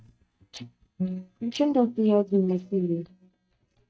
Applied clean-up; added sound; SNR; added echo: neural mask model DeepFilterNet 3.